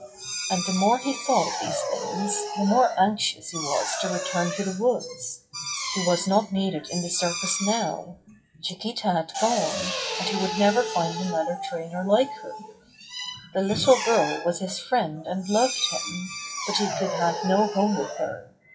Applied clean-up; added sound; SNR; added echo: classical method WPE with log-MMSE.